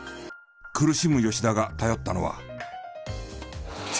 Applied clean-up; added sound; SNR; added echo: none; none; none; none.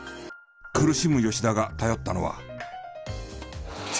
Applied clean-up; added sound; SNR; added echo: none; Piano; 10 dB; none.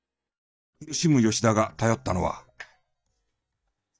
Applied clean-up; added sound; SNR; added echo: neural mask model DeepFilterNet 3.